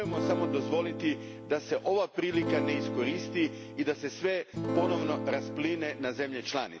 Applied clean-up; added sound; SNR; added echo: none; Acoustic guitar / Strum; 3 dB; none.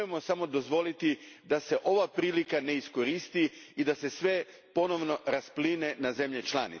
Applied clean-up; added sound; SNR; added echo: none; none; none; none.